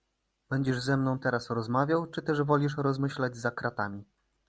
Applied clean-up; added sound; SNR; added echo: none; none; none; none.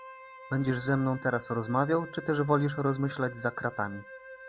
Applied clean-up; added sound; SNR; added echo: none; Wind instrument, woodwind instrument; 17 dB; none.